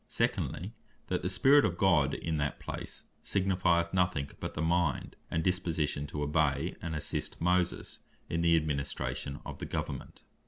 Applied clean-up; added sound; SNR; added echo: none; none; none; none.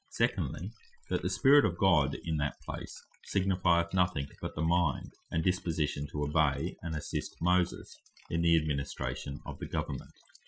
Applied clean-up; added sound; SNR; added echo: classical method Wiener filter.